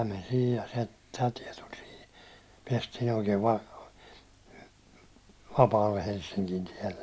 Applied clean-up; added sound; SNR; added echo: none; none; none; none.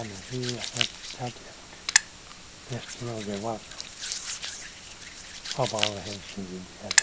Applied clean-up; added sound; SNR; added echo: none; Hands; -5 dB; none.